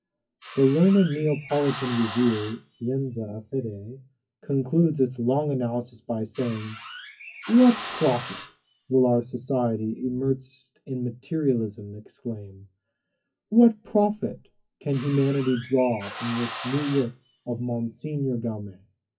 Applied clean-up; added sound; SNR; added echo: classical method WPE with log-MMSE.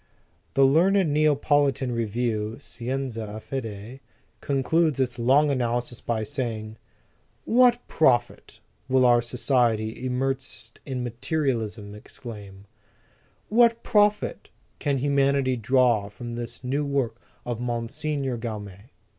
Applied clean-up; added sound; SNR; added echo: none; none; none; none.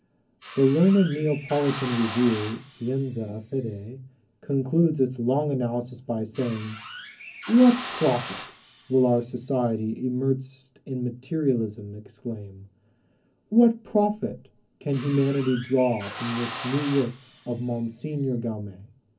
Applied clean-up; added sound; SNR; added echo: none; Drill; 14 dB; reverberation time 0.4 s.